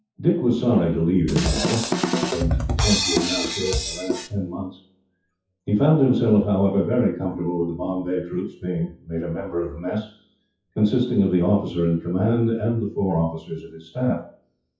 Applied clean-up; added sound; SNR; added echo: classical method WPE with log-MMSE.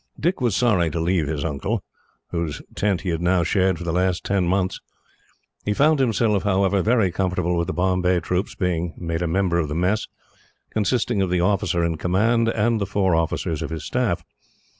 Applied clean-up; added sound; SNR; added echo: none; none; none; none.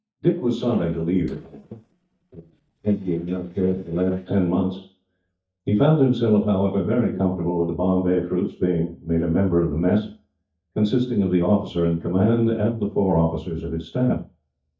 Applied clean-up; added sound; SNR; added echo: neural mask model DeepFilterNet 3.